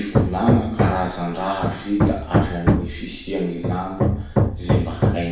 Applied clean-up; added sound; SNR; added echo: none; Hammer; -3 dB; reverberation time 0.6 s.